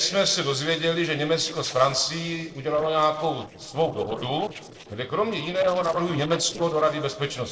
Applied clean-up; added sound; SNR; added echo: neural separator model SepFormer DNS4.